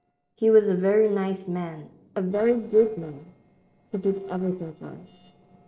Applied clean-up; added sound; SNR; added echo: neural separator model SepFormer DNS4.